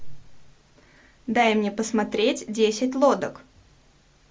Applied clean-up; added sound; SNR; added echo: none; none; none; none.